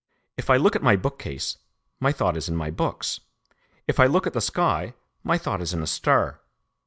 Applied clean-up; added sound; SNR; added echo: none; none; none; none.